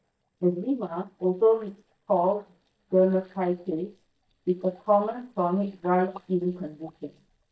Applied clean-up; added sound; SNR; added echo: neural mask model DeepFilterNet 3.